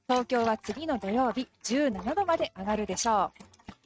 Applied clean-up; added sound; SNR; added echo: neural mask model RNNoise.